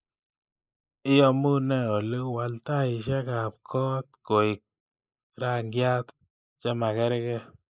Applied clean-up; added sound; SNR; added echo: neural mask model Resemble Enhance denoiser.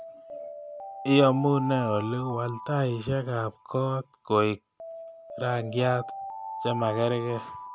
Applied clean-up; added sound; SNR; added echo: none; Alarm; 12 dB; none.